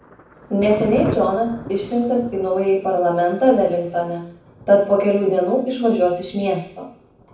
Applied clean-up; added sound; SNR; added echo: none; Thunder; 16 dB; reverberation time 0.6 s.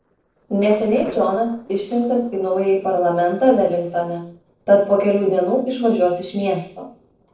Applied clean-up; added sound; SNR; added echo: neural separator model SepFormer DNS4.